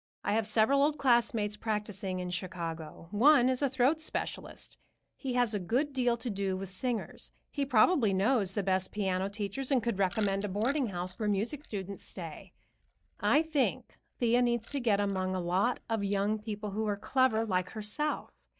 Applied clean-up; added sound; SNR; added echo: neural mask model DeepFilterNet 3.